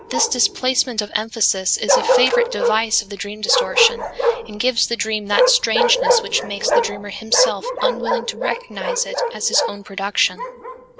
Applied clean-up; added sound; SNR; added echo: none; Bark; 0 dB; none.